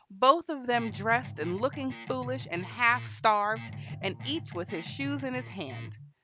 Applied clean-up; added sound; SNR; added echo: none; Guitar; 11 dB; none.